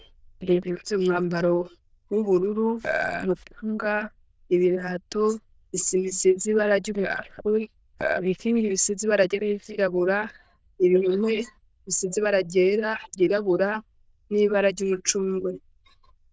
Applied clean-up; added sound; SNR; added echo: neural diffusion model UNIVERSE++.